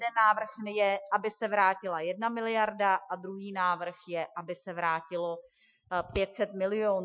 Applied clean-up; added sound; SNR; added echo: classical method Wiener filter.